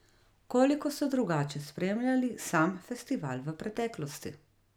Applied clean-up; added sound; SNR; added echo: none; none; none; none.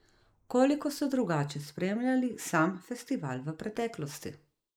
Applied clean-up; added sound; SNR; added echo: neural mask model Resemble Enhance denoiser.